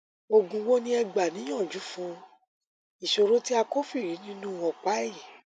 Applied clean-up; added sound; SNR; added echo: none; none; none; none.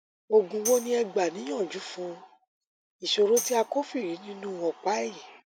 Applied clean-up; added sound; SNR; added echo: none; Tambourine; 11 dB; none.